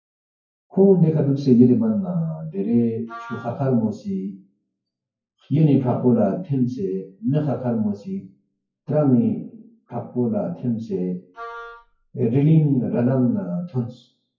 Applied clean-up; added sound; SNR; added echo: classical method WPE with log-MMSE.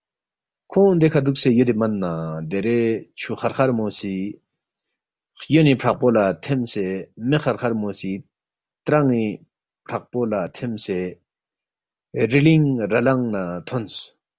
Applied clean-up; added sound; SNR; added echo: none; none; none; none.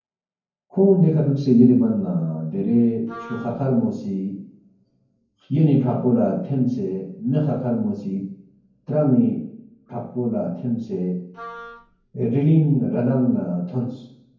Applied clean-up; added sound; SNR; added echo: none; Wind instrument, woodwind instrument; 18 dB; reverberation time 0.9 s.